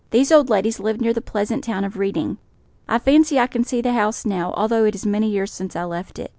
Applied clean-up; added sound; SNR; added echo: none; none; none; none.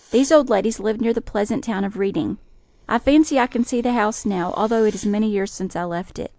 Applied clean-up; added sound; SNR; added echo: neural mask model Resemble Enhance denoiser.